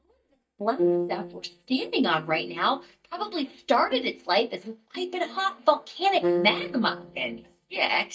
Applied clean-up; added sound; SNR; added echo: neural mask model DeepFilterNet 3.